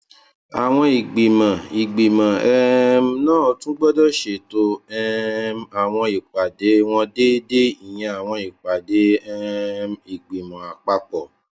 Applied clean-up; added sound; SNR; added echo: none; none; none; none.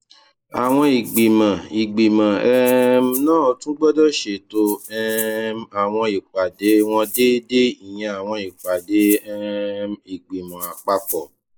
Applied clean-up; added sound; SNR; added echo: neural mask model Resemble Enhance denoiser.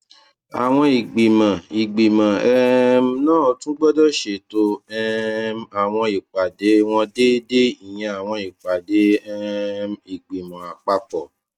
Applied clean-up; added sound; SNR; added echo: neural mask model RNNoise.